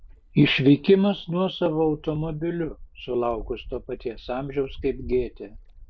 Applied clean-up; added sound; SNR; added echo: none; Wind; 17 dB; none.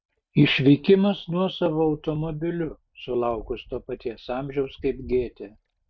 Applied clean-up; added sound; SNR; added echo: neural mask model RNNoise.